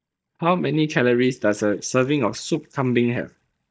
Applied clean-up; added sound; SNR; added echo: neural mask model DeepFilterNet 3.